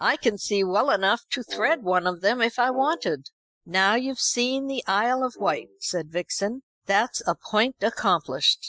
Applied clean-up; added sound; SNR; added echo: classical method Wiener filter.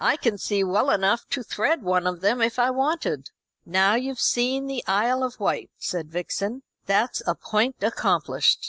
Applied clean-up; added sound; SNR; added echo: none; none; none; none.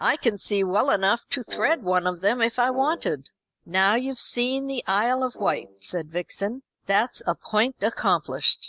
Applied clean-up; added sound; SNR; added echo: none; Brass instrument; 19 dB; none.